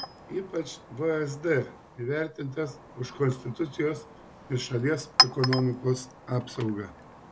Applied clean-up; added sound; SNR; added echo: none; Chink, clink; 4 dB; none.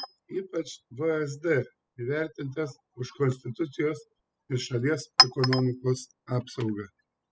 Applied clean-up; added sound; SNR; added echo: classical method spectral subtraction.